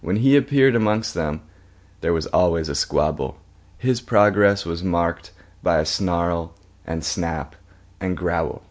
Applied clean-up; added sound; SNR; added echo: none; none; none; none.